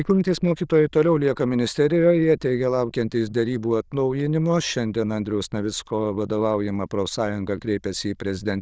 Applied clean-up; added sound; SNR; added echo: neural diffusion model UNIVERSE++.